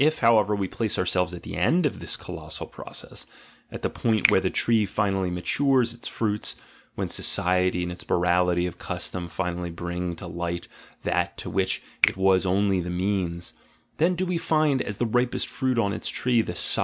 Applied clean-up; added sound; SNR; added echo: neural mask model DeepFilterNet 3.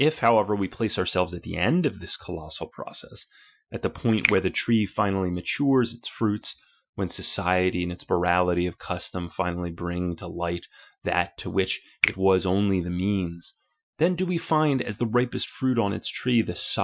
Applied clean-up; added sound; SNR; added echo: classical method Wiener filter.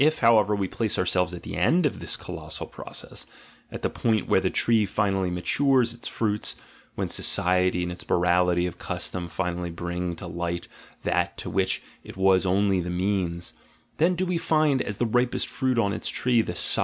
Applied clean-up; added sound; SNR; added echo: none; none; none; none.